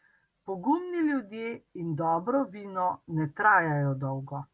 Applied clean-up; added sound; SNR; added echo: none; none; none; none.